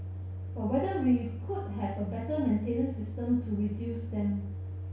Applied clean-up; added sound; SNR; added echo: none; Microwave oven; 6 dB; reverberation time 0.6 s.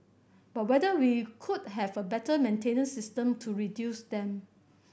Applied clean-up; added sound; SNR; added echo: none; none; none; none.